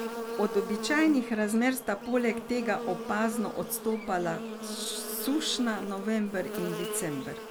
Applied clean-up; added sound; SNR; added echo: none; Buzz; 8 dB; none.